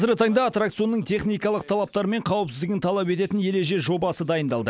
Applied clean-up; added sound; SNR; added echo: none; none; none; none.